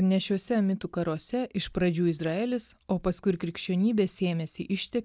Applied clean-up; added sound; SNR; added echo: none; none; none; none.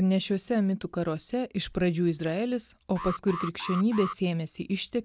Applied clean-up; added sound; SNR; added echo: none; Alarm; 10 dB; none.